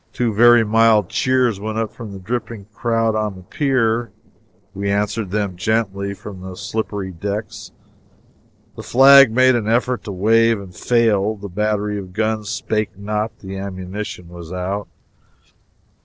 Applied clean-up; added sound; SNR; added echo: neural separator model SepFormer DNS4.